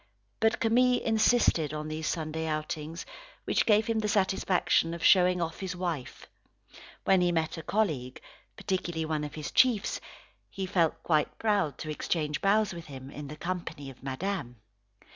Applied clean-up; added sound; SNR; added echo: none; none; none; none.